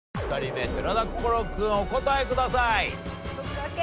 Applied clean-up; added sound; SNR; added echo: none; none; none; none.